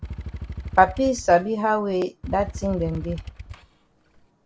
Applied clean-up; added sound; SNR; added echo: none; Motorcycle / Engine; 12 dB; none.